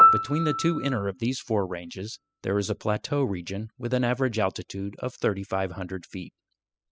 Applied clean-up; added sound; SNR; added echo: classical method spectral subtraction.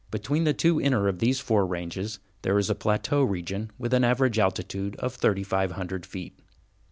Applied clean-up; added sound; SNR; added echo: none; none; none; none.